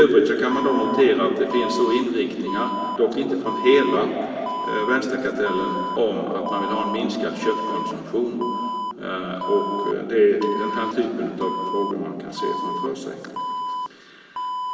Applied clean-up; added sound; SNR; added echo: none; Alarm; 8 dB; reverberation time 2.8 s.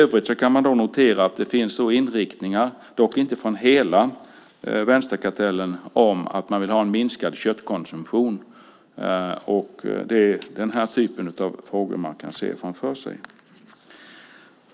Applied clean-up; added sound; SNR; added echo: none; none; none; none.